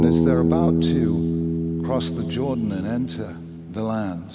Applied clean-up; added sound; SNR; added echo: none; Bass guitar; -4 dB; none.